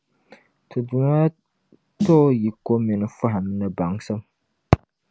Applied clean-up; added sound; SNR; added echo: none; Snare drum; 10 dB; none.